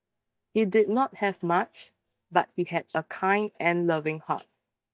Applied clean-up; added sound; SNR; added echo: neural mask model DeepFilterNet 3.